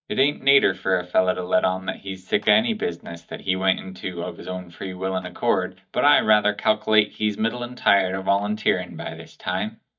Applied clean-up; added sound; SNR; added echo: neural mask model DeepFilterNet 3.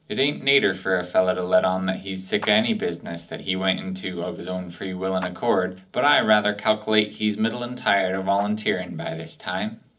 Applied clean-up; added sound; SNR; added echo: neural separator model SepFormer DNS4.